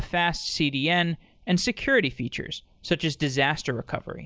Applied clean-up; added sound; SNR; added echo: none; none; none; none.